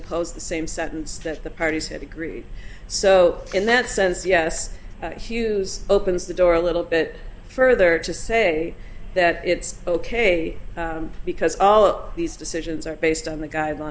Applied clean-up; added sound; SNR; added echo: none; none; none; none.